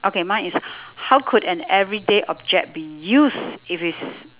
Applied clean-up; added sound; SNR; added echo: none; none; none; none.